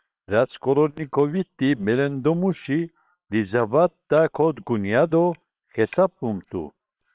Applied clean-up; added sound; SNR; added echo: neural separator model SepFormer WHAM!.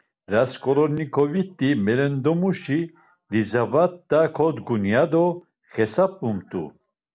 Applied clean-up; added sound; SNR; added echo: none; none; none; none.